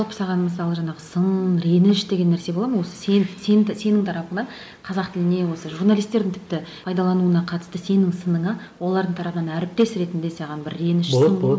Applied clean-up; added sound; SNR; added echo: none; none; none; none.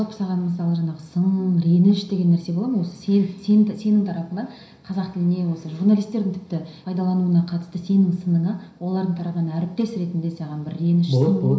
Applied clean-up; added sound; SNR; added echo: none; none; none; reverberation time 0.5 s.